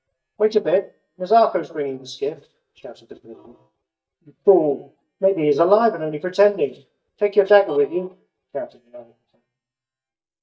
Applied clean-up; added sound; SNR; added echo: neural mask model DeepFilterNet 3.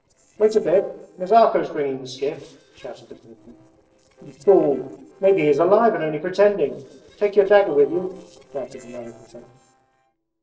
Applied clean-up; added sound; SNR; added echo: neural separator model SepFormer DNS4.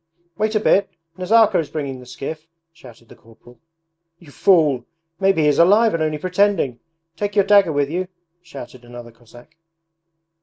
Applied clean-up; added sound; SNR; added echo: none; none; none; none.